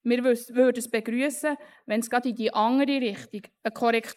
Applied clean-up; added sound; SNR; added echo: neural mask model Resemble Enhance denoiser.